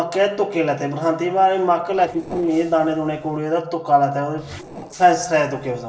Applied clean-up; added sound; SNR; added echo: neural separator model SepFormer DNS4.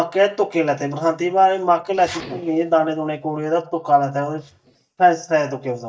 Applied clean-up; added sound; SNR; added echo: neural mask model DeepFilterNet 3.